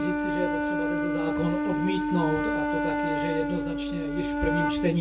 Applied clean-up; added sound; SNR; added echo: none; Wind instrument, woodwind instrument; -3 dB; reverberation time 0.2 s.